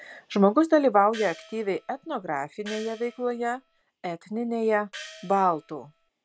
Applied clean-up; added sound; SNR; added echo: none; Gong; 19 dB; none.